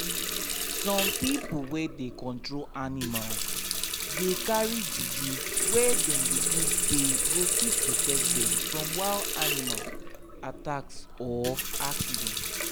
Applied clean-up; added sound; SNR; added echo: none; Water tap, faucet + Cricket; -4 dB; none.